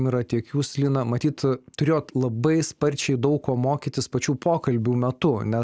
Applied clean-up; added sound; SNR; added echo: none; none; none; none.